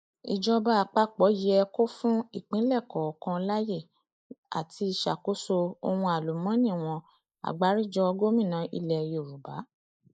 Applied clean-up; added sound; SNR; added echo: neural mask model Resemble Enhance denoiser.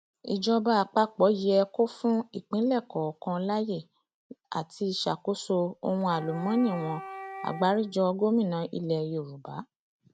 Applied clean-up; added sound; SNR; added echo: none; Wind instrument, woodwind instrument; 14 dB; none.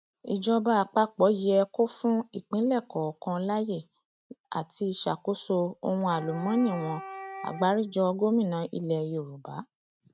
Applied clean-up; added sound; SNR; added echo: neural mask model RNNoise.